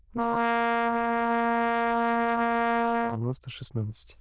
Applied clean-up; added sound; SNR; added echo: neural diffusion model UNIVERSE++.